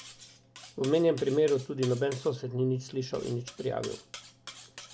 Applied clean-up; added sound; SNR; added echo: none; Cutlery, silverware; 18 dB; none.